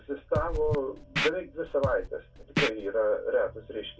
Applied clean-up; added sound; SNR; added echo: none; Scratching (performance technique); 4 dB; reverberation time 0.2 s.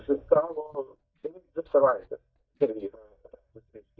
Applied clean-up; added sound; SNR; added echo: neural mask model DeepFilterNet 3.